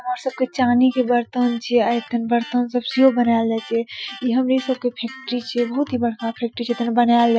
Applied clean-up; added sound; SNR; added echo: classical method Wiener filter.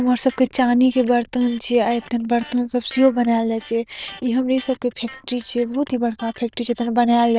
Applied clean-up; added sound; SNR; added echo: neural diffusion model UNIVERSE++.